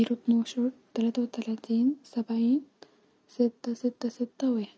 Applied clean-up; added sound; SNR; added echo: none; none; none; none.